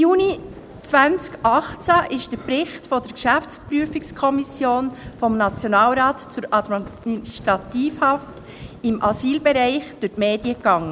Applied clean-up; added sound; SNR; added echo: none; Wind; 19 dB; none.